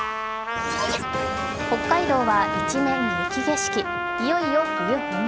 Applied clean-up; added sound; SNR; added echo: none; Trumpet; 2 dB; none.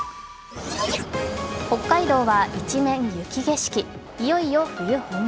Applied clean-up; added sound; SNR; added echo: none; none; none; none.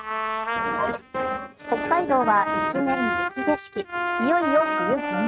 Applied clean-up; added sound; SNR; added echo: neural mask model RNNoise.